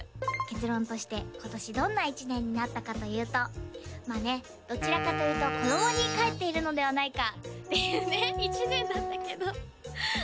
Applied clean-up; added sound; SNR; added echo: none; Wind instrument, woodwind instrument + Wind instrument, woodwind instrument; 4 dB; none.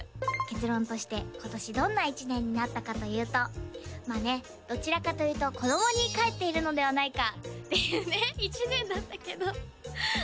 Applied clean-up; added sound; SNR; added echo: none; none; none; none.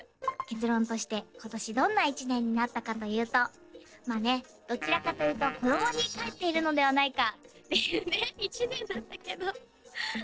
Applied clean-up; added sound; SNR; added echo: neural separator model SepFormer DNS4.